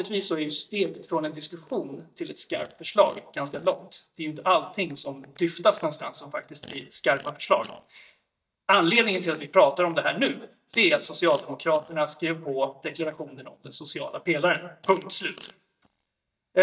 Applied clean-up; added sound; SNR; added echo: neural mask model DeepFilterNet 3.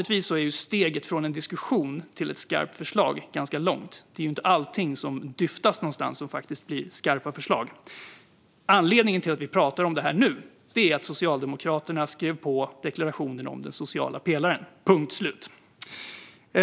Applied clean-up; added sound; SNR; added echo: none; none; none; none.